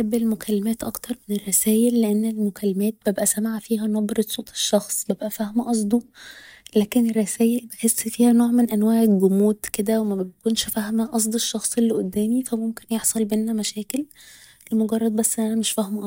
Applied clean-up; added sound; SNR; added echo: neural mask model DeepFilterNet 3.